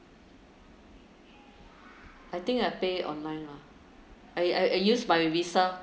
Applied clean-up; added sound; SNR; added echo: none; none; none; none.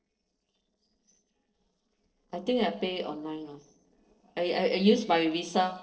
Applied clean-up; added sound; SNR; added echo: neural separator model SepFormer DNS4.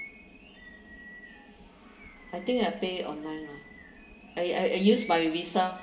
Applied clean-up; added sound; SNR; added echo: none; Bird vocalization, bird call, bird song; 19 dB; reverberation time 1.3 s.